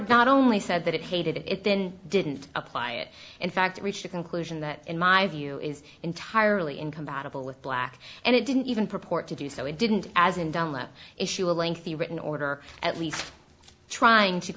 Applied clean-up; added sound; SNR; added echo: none; none; none; none.